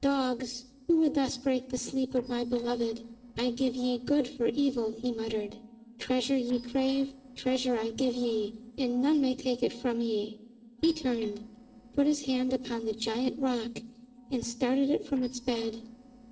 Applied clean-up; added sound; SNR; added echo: neural separator model SepFormer DNS4.